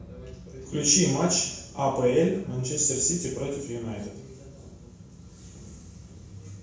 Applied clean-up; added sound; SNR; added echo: none; none; none; reverberation time 0.6 s.